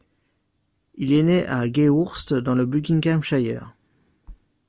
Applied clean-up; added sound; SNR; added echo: none; none; none; none.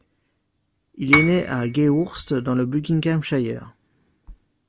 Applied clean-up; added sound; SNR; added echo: none; Piano; 3 dB; none.